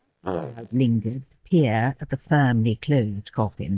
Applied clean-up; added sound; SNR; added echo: neural mask model DeepFilterNet 3.